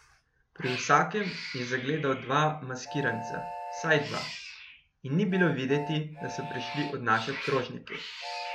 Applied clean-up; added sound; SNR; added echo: none; Cat + Train; 10 dB; none.